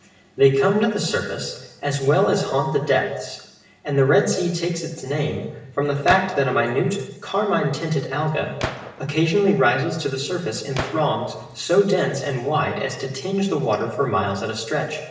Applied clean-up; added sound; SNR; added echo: none; Gunshot, gunfire; 13 dB; reverberation time 0.9 s.